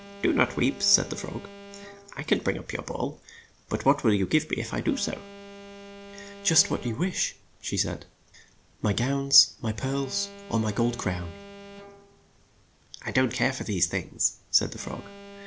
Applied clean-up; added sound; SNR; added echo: none; Alarm; 18 dB; none.